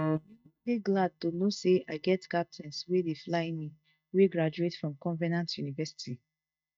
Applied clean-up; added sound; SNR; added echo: neural mask model DeepFilterNet 3.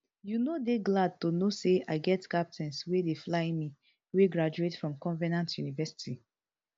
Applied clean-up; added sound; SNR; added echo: none; none; none; none.